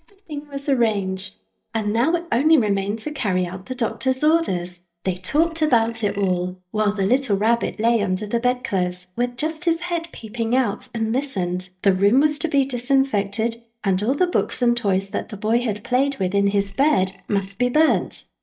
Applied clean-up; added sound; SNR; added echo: neural mask model DeepFilterNet 3.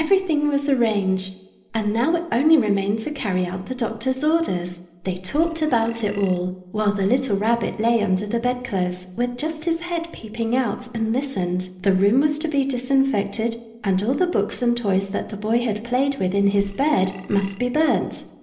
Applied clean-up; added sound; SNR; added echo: neural separator model SepFormer DNS4.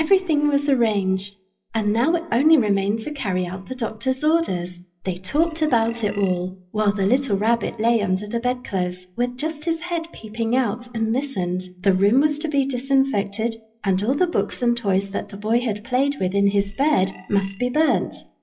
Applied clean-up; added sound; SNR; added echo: classical method WPE with log-MMSE.